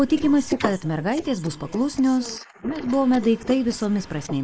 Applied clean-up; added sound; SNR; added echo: neural mask model Resemble Enhance denoiser.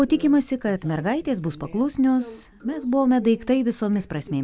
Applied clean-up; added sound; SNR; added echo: none; none; none; none.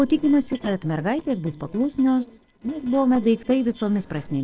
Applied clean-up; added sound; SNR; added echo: neural separator model SepFormer DNS4.